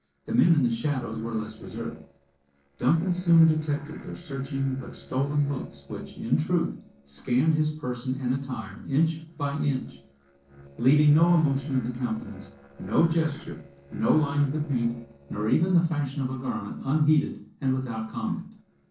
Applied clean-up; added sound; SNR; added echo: neural separator model SepFormer DNS4.